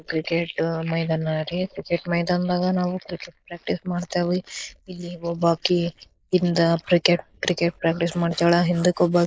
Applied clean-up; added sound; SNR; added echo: neural mask model Resemble Enhance denoiser.